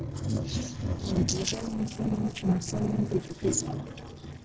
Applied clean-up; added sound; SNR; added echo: neural separator model SepFormer DNS4.